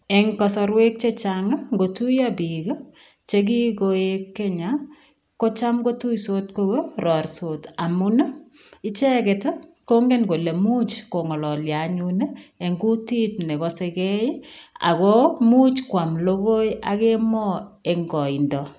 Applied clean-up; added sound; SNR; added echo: none; none; none; none.